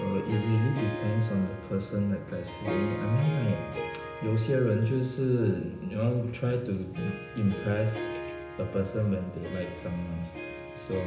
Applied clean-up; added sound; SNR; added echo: none; Harp; 10 dB; reverberation time 0.9 s.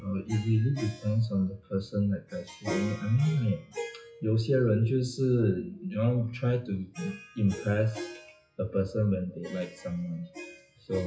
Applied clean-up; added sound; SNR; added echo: classical method WPE with log-MMSE.